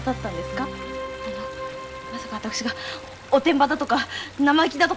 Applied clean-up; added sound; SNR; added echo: none; Stream; 19 dB; none.